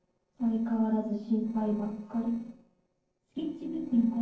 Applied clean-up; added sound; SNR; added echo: neural separator model SepFormer DNS4.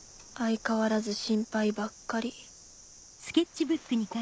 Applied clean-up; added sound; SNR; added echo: none; none; none; none.